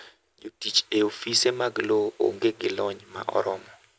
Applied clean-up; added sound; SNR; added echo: none; none; none; none.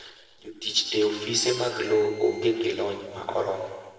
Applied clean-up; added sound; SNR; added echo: none; Harmonica; 19 dB; reverberation time 1.2 s.